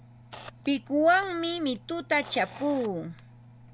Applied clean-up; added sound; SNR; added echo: none; Camera + Engine; 19 dB; none.